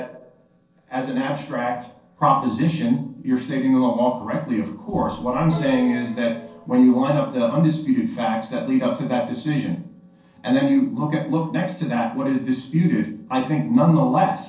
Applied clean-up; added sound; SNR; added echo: neural separator model SepFormer DNS4.